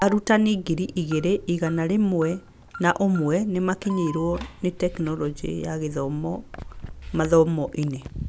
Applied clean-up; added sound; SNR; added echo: none; Alarm; 18 dB; none.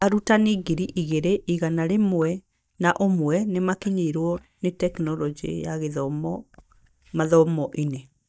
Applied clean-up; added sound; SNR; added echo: neural mask model DeepFilterNet 3.